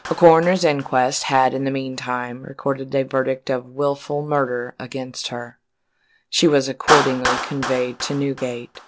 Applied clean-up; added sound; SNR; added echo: none; Clapping; 9 dB; none.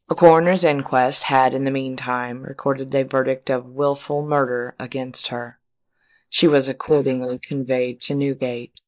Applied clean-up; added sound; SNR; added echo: neural mask model Resemble Enhance denoiser.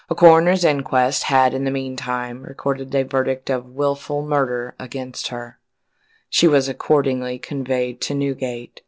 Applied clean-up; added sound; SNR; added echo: none; none; none; none.